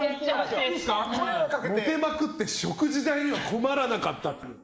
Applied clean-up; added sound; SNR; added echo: neural mask model Resemble Enhance denoiser.